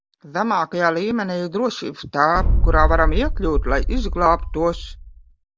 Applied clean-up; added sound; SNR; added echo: none; Boom; -2 dB; none.